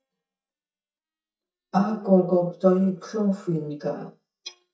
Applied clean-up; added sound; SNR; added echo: neural mask model DeepFilterNet 3.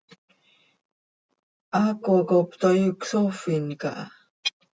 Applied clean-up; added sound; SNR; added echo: none; none; none; none.